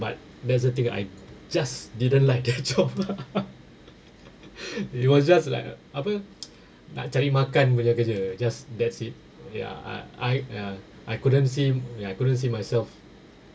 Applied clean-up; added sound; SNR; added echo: none; none; none; none.